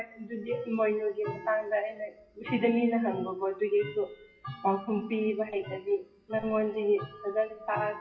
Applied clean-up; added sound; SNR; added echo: classical method WPE with log-MMSE.